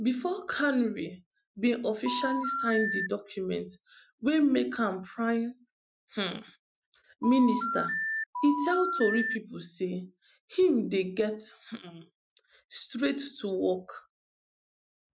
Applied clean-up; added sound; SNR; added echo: classical method Wiener filter.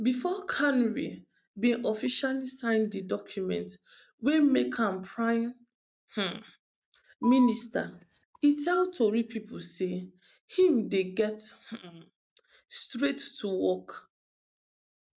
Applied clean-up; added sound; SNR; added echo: neural mask model DeepFilterNet 3.